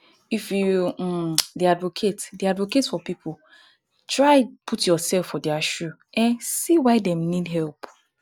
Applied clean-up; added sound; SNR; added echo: none; Marimba, xylophone; 18 dB; none.